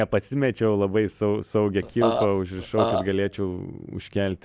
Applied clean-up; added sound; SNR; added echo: none; Burping, eructation; 2 dB; none.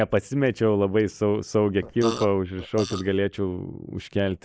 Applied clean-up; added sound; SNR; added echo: neural mask model Resemble Enhance denoiser.